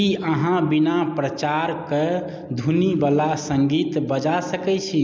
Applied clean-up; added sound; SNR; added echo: none; none; none; none.